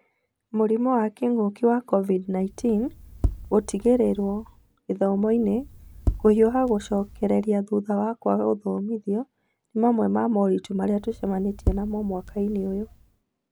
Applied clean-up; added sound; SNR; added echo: none; Tap; 10 dB; none.